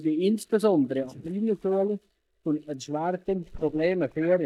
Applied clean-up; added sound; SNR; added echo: neural mask model DeepFilterNet 3.